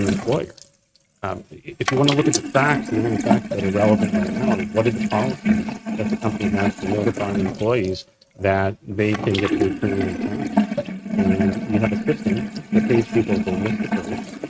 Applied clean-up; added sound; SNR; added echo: neural mask model RNNoise.